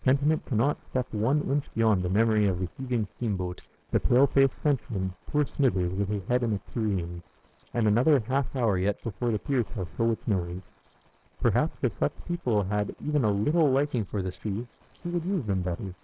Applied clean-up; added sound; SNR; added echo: neural separator model SepFormer DNS4.